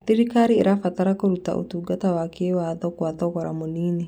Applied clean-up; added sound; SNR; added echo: none; none; none; none.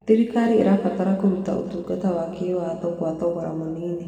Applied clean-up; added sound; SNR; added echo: none; none; none; reverberation time 2.1 s.